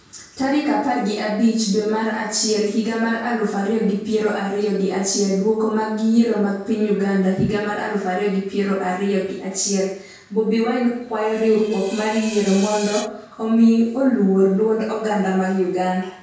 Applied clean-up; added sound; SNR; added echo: none; Screech; 16 dB; reverberation time 0.6 s.